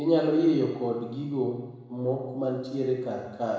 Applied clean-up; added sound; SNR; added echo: none; none; none; reverberation time 1.0 s.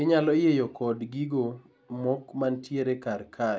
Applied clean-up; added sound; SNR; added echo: none; none; none; none.